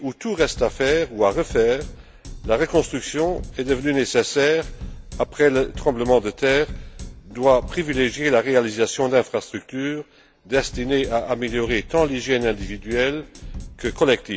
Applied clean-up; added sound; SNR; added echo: none; Drum kit; 14 dB; none.